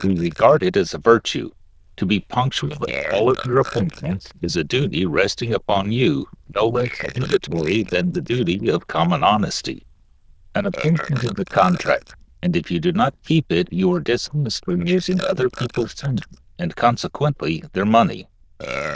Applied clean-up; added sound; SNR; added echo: neural diffusion model UNIVERSE++.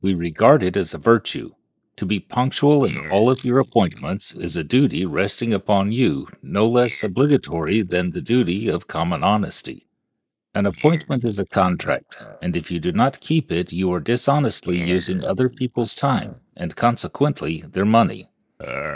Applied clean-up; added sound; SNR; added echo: neural mask model Resemble Enhance denoiser.